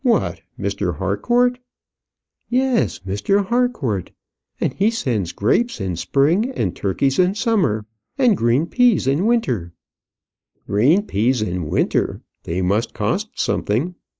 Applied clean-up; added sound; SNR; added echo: neural mask model Resemble Enhance denoiser.